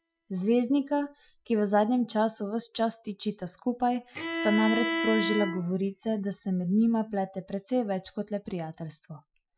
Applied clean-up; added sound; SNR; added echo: classical method Wiener filter.